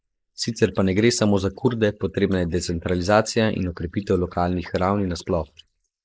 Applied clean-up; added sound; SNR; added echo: neural mask model Resemble Enhance denoiser.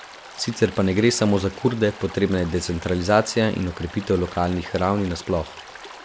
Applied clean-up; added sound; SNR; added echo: none; Stream; 18 dB; none.